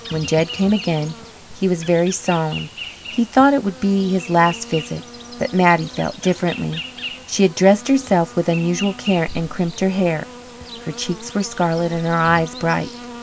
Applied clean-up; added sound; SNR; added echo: none; Insect; 14 dB; none.